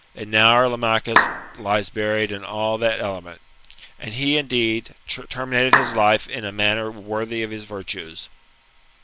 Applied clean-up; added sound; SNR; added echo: none; Clapping; -2 dB; none.